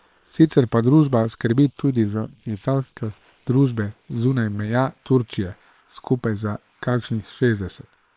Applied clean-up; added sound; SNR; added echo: neural separator model SepFormer WHAM!.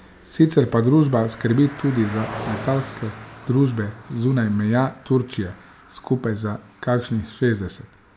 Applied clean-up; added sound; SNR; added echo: none; Car passing by; 17 dB; none.